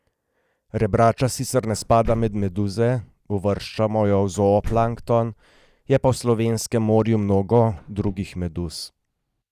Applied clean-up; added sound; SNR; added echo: neural mask model DeepFilterNet 3.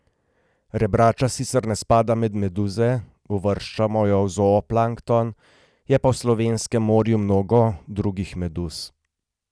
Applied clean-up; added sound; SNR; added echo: none; none; none; none.